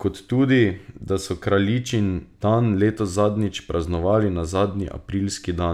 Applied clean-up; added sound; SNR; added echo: none; none; none; none.